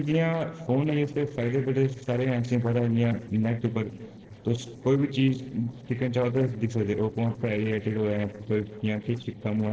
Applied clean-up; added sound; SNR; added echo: neural separator model SepFormer DNS4.